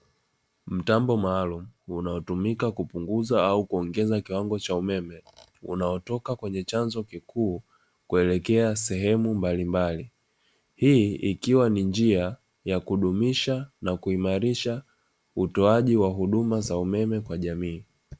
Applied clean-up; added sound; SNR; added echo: none; none; none; none.